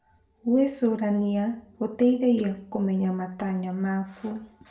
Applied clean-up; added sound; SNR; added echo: none; none; none; reverberation time 0.4 s.